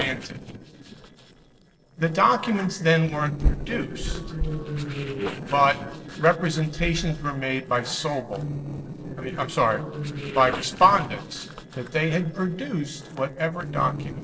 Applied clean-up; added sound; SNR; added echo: neural separator model SepFormer DNS4.